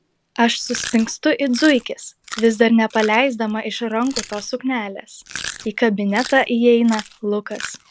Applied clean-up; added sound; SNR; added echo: none; Chewing, mastication; 16 dB; none.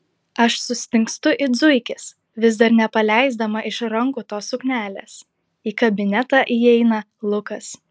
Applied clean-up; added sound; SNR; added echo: none; none; none; none.